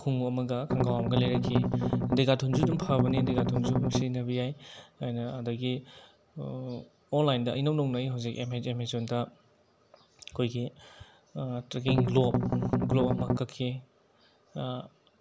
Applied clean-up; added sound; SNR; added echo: none; Strum; -3 dB; none.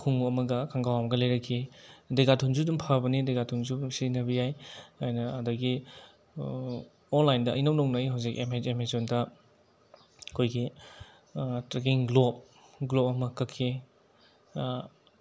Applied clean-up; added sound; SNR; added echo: none; none; none; none.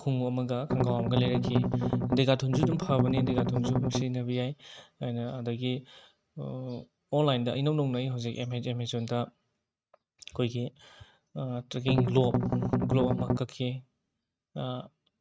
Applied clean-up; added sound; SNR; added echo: neural mask model RNNoise.